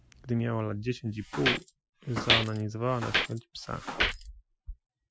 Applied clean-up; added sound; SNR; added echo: classical method Wiener filter.